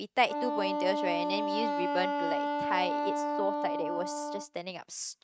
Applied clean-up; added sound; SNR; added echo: neural mask model RNNoise.